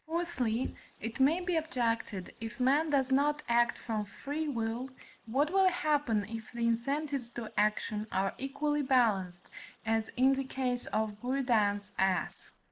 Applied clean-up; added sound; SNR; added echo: neural mask model Resemble Enhance denoiser.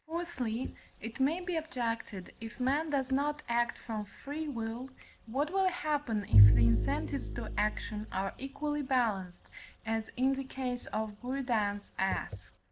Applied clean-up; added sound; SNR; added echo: none; Bowed string instrument; -4 dB; none.